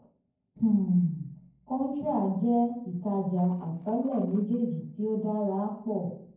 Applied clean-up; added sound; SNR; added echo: neural separator model SepFormer DNS4.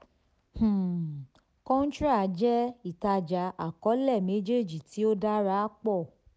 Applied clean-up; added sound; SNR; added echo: none; none; none; none.